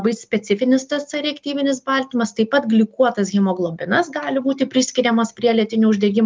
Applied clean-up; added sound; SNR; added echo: none; none; none; none.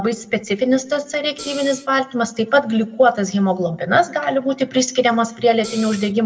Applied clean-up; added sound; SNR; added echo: none; Hi-hat; 15 dB; reverberation time 0.7 s.